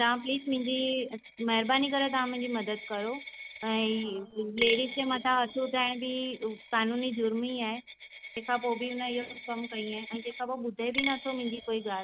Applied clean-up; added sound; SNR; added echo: none; Coin (dropping); 9 dB; none.